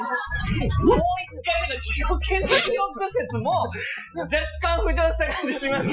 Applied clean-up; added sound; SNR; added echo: classical method Wiener filter.